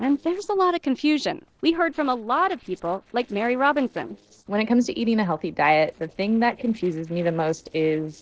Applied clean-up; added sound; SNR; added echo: neural separator model SepFormer DNS4.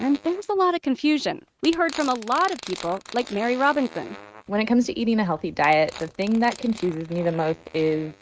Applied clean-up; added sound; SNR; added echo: neural mask model RNNoise.